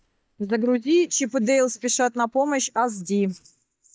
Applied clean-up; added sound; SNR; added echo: neural mask model DeepFilterNet 3.